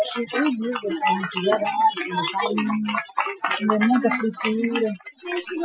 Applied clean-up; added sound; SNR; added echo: classical method Wiener filter.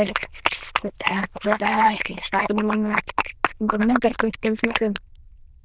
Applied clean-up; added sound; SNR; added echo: neural diffusion model UNIVERSE++.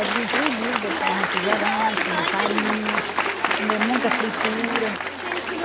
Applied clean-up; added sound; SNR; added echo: none; Applause; -4 dB; none.